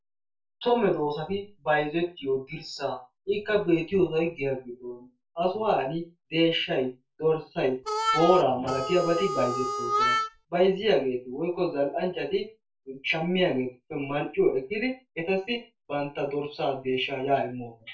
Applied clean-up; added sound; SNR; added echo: none; Harmonica; 1 dB; reverberation time 0.2 s.